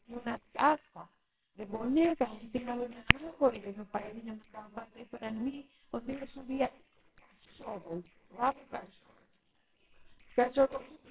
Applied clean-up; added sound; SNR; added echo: neural separator model SepFormer WHAMR!.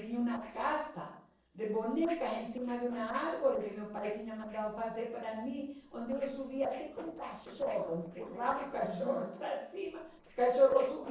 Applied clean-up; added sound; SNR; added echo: neural separator model SepFormer DNS4.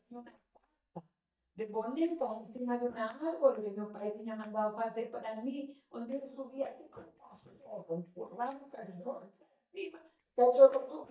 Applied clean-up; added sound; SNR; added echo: neural mask model DeepFilterNet 3.